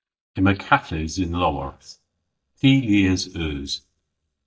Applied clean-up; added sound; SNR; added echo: neural mask model DeepFilterNet 3.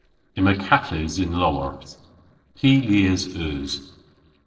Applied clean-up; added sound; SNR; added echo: neural separator model SepFormer DNS4.